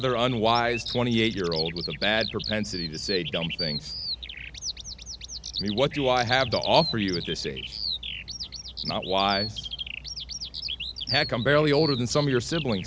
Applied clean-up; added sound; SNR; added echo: none; Bird vocalization, bird call, bird song; 8 dB; none.